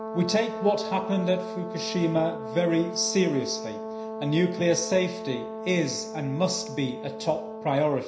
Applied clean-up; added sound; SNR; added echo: none; Brass instrument; 9 dB; reverberation time 0.5 s.